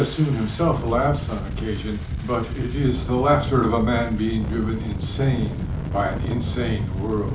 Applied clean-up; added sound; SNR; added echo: none; Engine starting; 4 dB; reverberation time 0.4 s.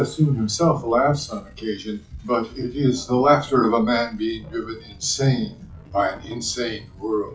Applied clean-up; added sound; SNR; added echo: classical method WPE with log-MMSE.